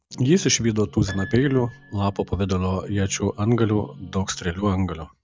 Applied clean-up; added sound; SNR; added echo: none; Piano + Guitar; 19 dB; none.